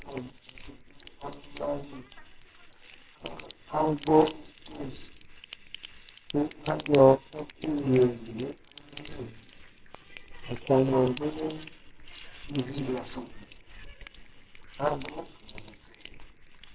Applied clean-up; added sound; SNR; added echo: neural separator model SepFormer WHAMR!.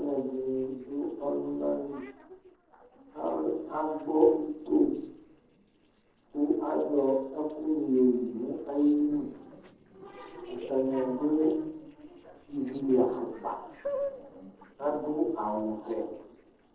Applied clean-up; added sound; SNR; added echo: neural separator model SepFormer DNS4.